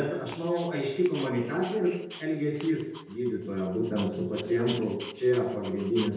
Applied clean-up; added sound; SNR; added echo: none; Dog; 18 dB; reverberation time 0.8 s.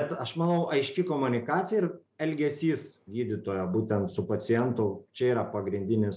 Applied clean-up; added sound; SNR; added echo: none; none; none; none.